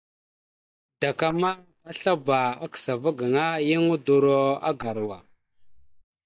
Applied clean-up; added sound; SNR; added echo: neural mask model DeepFilterNet 3.